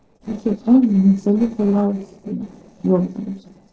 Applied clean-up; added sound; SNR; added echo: neural separator model SepFormer DNS4.